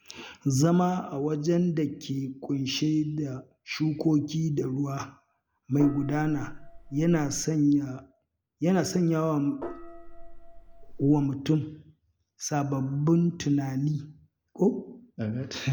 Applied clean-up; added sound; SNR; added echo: none; Gong; 12 dB; none.